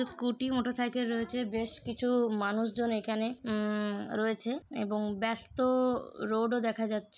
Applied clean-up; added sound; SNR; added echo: none; none; none; none.